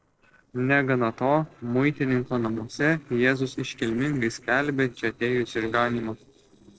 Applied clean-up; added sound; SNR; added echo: neural separator model SepFormer DNS4.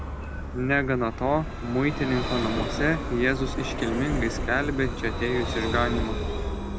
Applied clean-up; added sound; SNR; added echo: none; Vehicle; 3 dB; none.